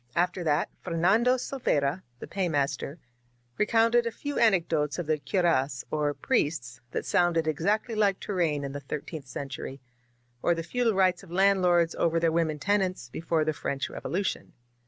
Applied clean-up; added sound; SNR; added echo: none; none; none; none.